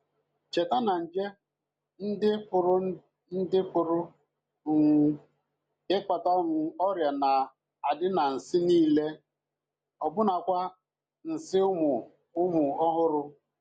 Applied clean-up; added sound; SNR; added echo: none; none; none; none.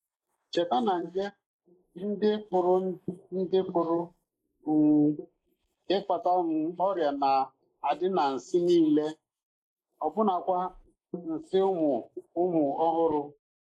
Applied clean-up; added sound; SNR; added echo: neural mask model Resemble Enhance denoiser.